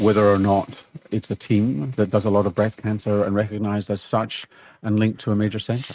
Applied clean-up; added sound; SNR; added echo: neural mask model RNNoise.